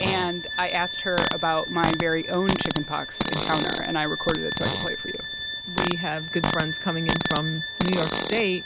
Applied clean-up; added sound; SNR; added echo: none; Fart + Bowed string instrument; 1 dB; none.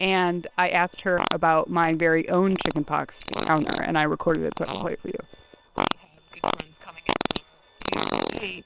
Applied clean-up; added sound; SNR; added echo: neural separator model SepFormer WHAM!.